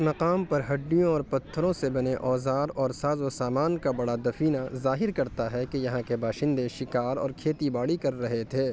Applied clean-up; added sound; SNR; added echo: none; none; none; none.